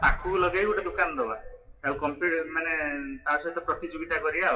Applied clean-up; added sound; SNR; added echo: classical method WPE with log-MMSE.